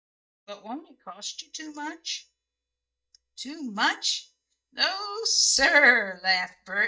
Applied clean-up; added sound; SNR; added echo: neural mask model DeepFilterNet 3.